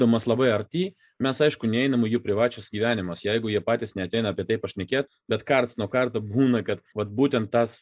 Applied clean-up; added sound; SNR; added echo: neural mask model Resemble Enhance denoiser.